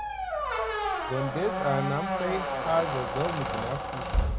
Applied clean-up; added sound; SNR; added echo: none; Squeak; -2 dB; none.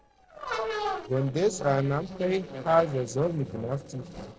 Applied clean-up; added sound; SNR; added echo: neural separator model SepFormer DNS4.